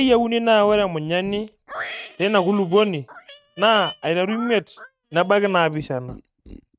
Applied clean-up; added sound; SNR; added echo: neural mask model RNNoise.